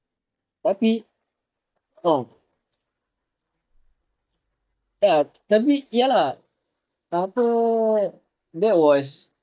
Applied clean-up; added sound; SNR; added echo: neural mask model DeepFilterNet 3.